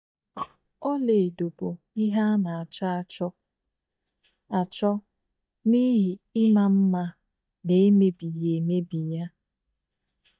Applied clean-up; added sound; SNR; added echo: neural mask model DeepFilterNet 3.